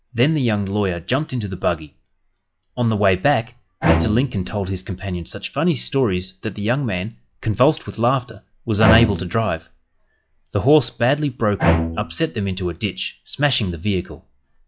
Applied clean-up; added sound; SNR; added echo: classical method log-MMSE.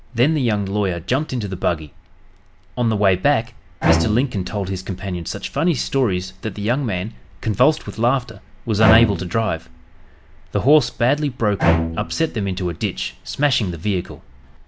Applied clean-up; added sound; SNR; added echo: none; Bowed string instrument; 3 dB; none.